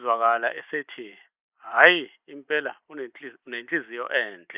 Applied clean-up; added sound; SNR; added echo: neural mask model Resemble Enhance denoiser.